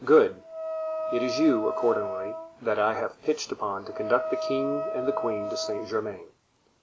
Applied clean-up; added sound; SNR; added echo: none; Wind instrument, woodwind instrument; 6 dB; none.